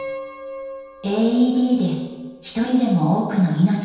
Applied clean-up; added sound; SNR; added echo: none; Piano; 17 dB; reverberation time 1.2 s.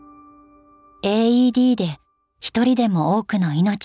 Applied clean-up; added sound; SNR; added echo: none; none; none; none.